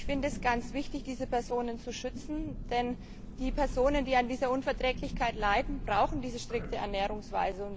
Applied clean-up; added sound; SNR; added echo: none; Thunder; 6 dB; none.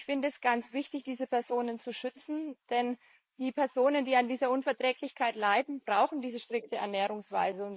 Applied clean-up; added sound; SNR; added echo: neural mask model Resemble Enhance denoiser.